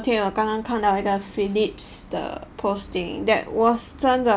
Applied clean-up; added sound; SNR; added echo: none; none; none; none.